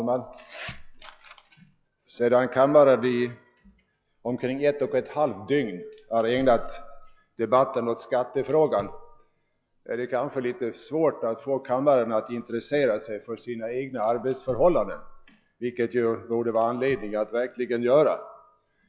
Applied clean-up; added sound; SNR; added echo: classical method log-MMSE.